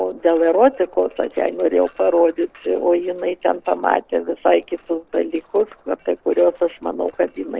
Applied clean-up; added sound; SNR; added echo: neural separator model SepFormer DNS4.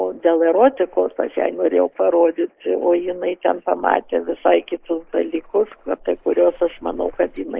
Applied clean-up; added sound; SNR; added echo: neural mask model Resemble Enhance denoiser.